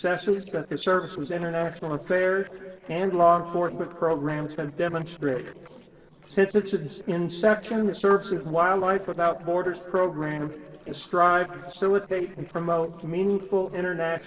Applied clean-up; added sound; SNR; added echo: neural separator model SepFormer DNS4.